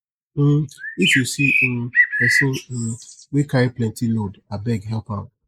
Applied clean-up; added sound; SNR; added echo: neural mask model Resemble Enhance denoiser.